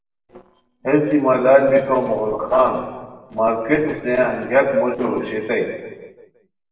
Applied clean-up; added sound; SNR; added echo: neural separator model SepFormer DNS4.